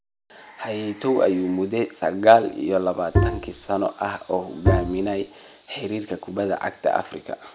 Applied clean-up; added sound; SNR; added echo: none; Bowed string instrument; -1 dB; none.